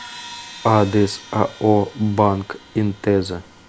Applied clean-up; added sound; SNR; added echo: none; Crash cymbal; 20 dB; none.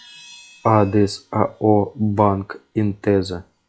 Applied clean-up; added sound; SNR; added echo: classical method log-MMSE.